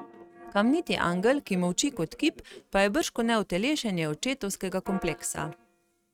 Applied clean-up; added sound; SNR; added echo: neural mask model RNNoise.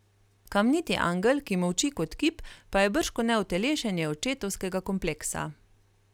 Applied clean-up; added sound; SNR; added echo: none; none; none; none.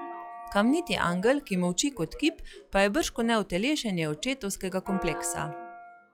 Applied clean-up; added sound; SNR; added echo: classical method log-MMSE.